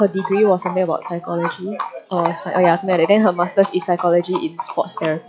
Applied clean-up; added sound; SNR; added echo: classical method log-MMSE.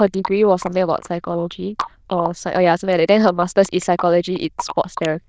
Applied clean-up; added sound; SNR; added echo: neural diffusion model UNIVERSE++.